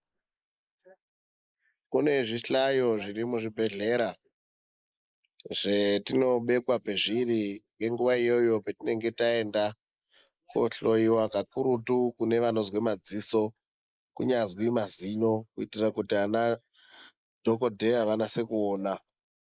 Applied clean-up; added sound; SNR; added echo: neural mask model Resemble Enhance denoiser.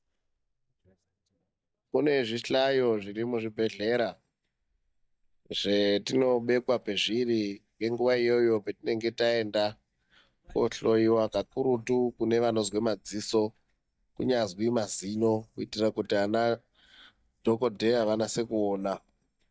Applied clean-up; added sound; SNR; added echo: neural mask model DeepFilterNet 3.